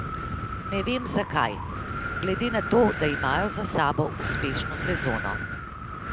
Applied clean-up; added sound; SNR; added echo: none; Wind; 3 dB; none.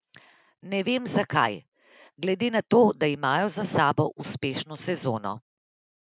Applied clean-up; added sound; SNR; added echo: none; none; none; none.